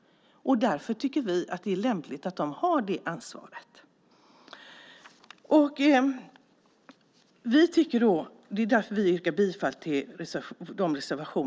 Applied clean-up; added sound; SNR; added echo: none; none; none; none.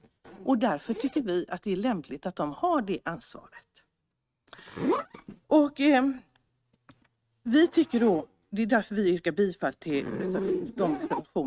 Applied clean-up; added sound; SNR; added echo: neural mask model RNNoise.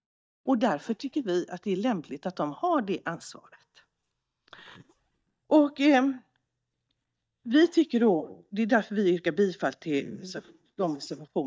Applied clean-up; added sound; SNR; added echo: neural mask model DeepFilterNet 3.